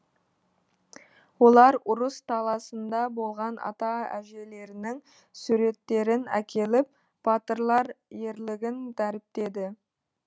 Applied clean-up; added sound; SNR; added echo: none; none; none; none.